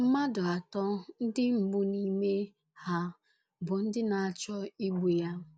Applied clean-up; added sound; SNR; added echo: none; none; none; none.